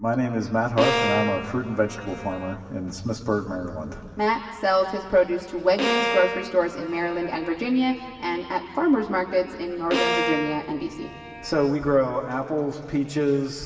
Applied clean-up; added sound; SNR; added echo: none; Bowed string instrument; 4 dB; reverberation time 2.4 s.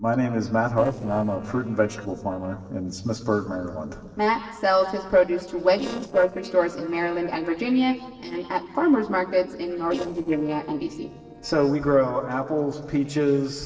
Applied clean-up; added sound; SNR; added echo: neural separator model SepFormer DNS4.